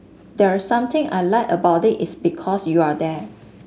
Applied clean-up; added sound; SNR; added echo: none; none; none; none.